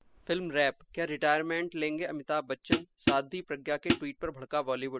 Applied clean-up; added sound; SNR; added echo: classical method spectral subtraction.